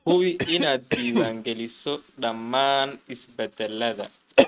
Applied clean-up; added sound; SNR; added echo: neural mask model RNNoise.